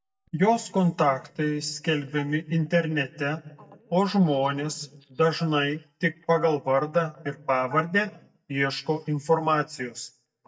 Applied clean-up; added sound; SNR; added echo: neural mask model DeepFilterNet 3.